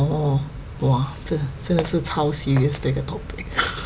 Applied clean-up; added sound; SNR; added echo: none; Walk, footsteps; 16 dB; none.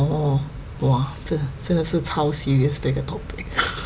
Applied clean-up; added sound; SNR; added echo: none; none; none; none.